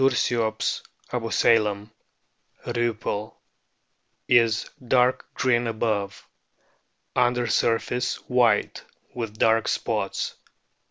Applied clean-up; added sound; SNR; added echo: none; none; none; none.